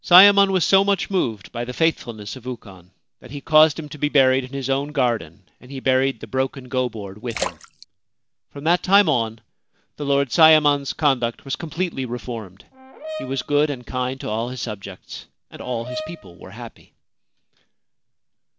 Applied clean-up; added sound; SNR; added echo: none; Splash, splatter + Brass instrument; 13 dB; none.